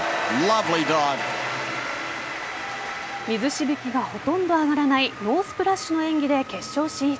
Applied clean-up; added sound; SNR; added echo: none; none; none; none.